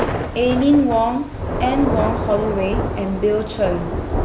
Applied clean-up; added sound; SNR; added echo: none; Thunder / Rain; 3 dB; none.